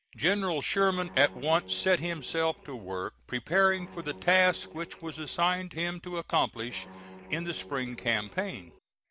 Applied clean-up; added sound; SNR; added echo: none; Guitar; 19 dB; none.